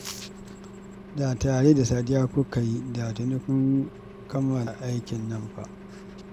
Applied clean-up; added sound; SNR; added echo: none; Engine; 16 dB; none.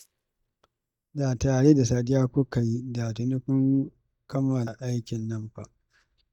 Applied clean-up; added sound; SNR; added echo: neural mask model DeepFilterNet 3.